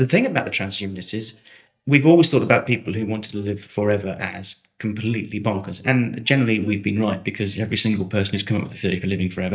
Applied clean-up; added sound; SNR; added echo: neural mask model DeepFilterNet 3.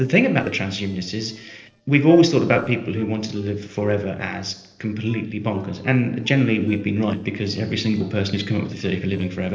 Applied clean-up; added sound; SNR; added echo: neural separator model SepFormer DNS4.